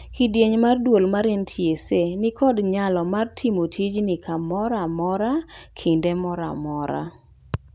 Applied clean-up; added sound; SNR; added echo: none; none; none; none.